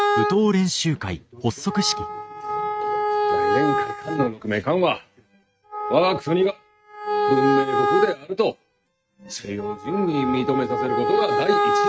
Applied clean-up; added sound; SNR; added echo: neural mask model RNNoise.